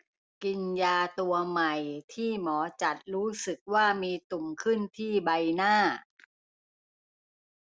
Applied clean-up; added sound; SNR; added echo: none; none; none; none.